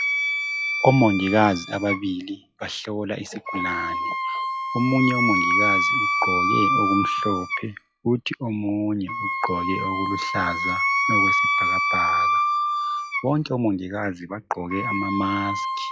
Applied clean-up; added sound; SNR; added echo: classical method log-MMSE.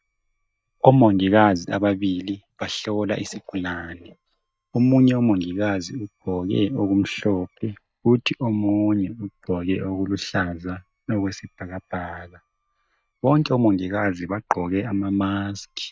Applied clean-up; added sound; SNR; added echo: neural mask model DeepFilterNet 3.